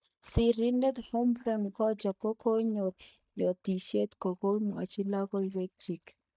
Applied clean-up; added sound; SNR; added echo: neural mask model DeepFilterNet 3.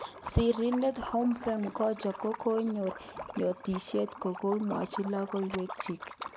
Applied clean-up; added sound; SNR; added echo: none; Liquid; 12 dB; none.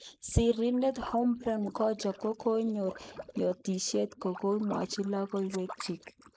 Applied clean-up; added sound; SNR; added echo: neural mask model Resemble Enhance denoiser.